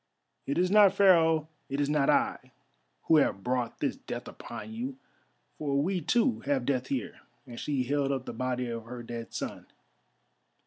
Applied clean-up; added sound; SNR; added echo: none; none; none; none.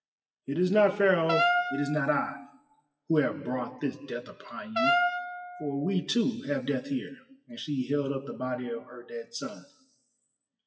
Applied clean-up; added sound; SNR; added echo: classical method WPE with log-MMSE.